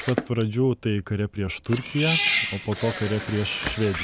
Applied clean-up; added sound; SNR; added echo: none; Camera + Cat; 5 dB; none.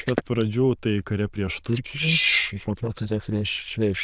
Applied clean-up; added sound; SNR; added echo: neural diffusion model UNIVERSE++.